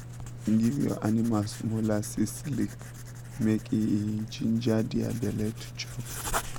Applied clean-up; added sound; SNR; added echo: none; Writing; 10 dB; none.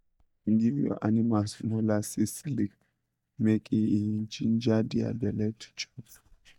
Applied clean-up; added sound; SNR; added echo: neural mask model DeepFilterNet 3.